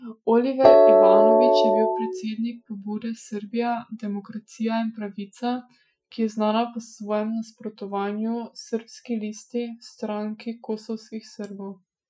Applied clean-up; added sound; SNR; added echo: classical method Wiener filter.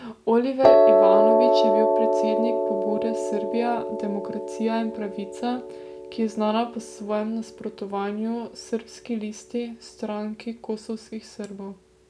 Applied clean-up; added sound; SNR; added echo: none; Piano; -4 dB; none.